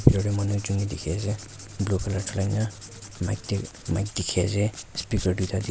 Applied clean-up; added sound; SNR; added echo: none; Writing; 18 dB; none.